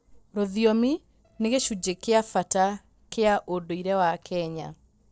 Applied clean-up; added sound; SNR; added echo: neural separator model SepFormer DNS4.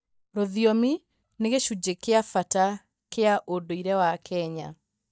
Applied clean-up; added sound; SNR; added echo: neural mask model DeepFilterNet 3.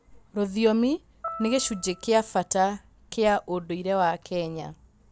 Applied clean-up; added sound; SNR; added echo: none; Piano; 15 dB; none.